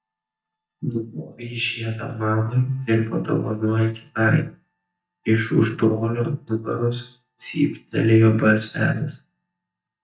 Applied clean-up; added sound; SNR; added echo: neural mask model DeepFilterNet 3.